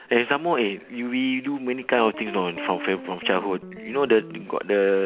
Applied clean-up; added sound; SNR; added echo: none; Guitar; 15 dB; none.